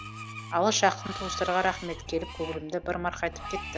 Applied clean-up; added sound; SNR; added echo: none; Screech + Bass guitar; 10 dB; none.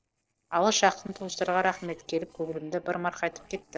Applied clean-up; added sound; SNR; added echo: neural separator model SepFormer DNS4.